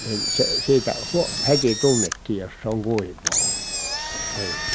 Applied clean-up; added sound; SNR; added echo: none; Engine; 1 dB; none.